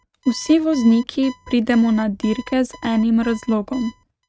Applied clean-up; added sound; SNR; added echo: neural mask model RNNoise.